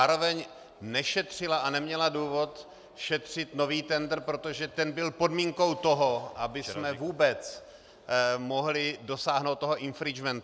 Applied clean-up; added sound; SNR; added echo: none; none; none; none.